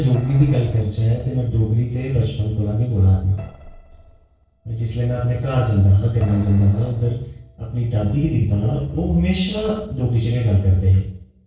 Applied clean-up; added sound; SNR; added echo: neural separator model SepFormer DNS4.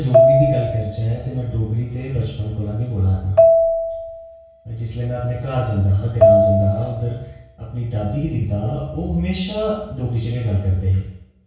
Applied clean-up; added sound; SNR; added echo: none; Marimba, xylophone; -2 dB; reverberation time 0.6 s.